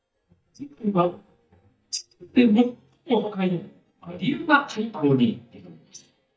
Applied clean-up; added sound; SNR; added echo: neural mask model DeepFilterNet 3.